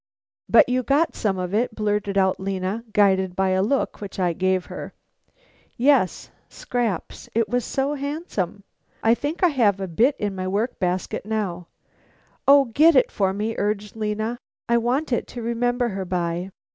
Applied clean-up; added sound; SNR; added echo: none; none; none; none.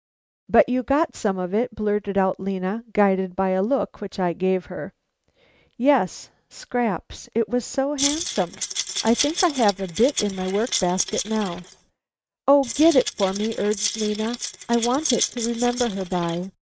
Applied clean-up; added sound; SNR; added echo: neural mask model RNNoise.